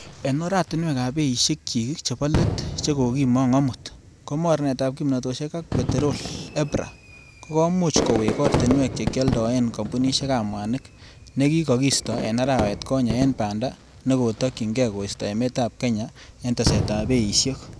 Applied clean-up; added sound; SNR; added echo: none; Fireworks; 7 dB; none.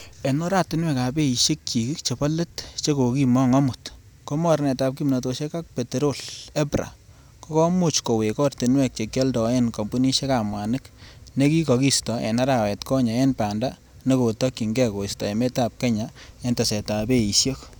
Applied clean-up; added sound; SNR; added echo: none; none; none; none.